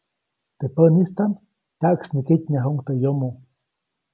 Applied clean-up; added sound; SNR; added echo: none; none; none; none.